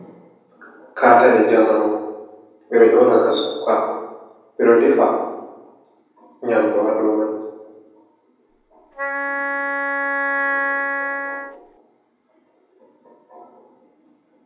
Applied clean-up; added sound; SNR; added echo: none; Wind instrument, woodwind instrument; 3 dB; reverberation time 1.1 s.